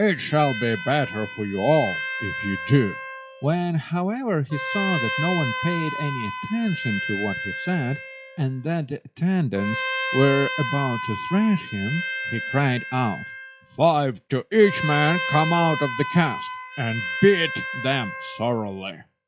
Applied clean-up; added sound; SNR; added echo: classical method log-MMSE.